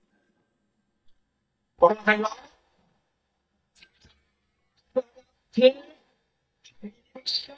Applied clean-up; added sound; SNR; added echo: neural mask model DeepFilterNet 3.